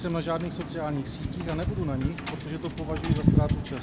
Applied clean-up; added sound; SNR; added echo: none; Wind / Boat, Water vehicle; -3 dB; none.